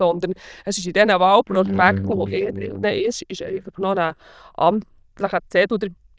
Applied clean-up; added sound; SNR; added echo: neural diffusion model UNIVERSE++.